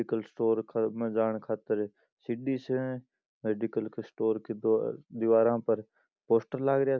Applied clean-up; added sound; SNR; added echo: none; none; none; none.